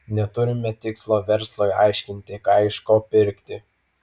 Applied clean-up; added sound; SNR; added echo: none; none; none; none.